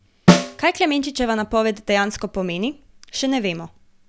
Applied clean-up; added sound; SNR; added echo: none; Snare drum; -1 dB; none.